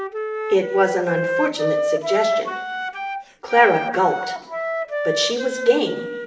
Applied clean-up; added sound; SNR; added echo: none; Wind instrument, woodwind instrument; 3 dB; reverberation time 1.1 s.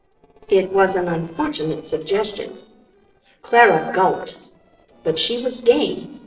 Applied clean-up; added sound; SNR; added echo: neural separator model SepFormer DNS4.